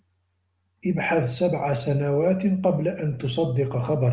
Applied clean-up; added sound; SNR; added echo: none; none; none; none.